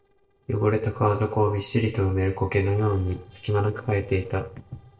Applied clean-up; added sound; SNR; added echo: neural separator model SepFormer DNS4.